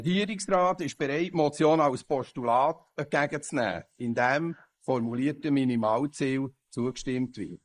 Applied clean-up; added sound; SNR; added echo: neural mask model Resemble Enhance denoiser.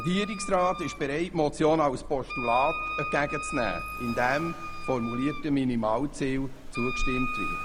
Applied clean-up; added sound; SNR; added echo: none; Wind instrument, woodwind instrument + Accelerating, revving, vroom; 6 dB; none.